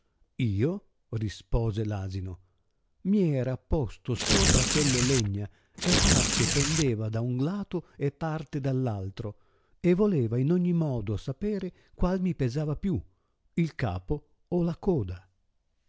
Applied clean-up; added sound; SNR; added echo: none; Tearing; -3 dB; none.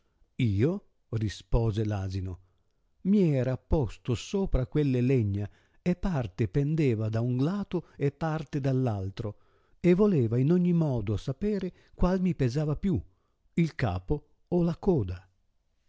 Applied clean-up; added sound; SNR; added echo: none; none; none; none.